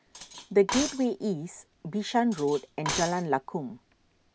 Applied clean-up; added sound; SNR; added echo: none; Cutlery, silverware; 10 dB; none.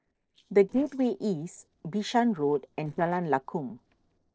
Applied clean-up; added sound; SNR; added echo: neural separator model SepFormer DNS4.